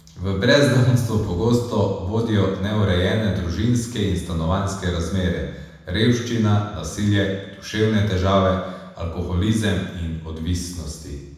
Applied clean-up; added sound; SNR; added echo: none; none; none; reverberation time 1.0 s.